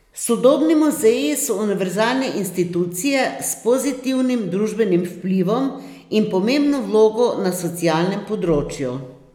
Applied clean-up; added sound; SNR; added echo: none; none; none; none.